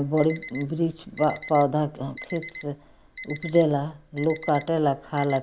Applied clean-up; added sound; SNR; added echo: none; Alarm; 17 dB; none.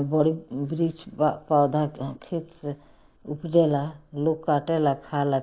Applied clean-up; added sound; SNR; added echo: neural mask model Resemble Enhance denoiser.